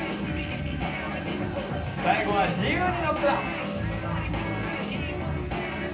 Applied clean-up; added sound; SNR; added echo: none; none; none; reverberation time 0.6 s.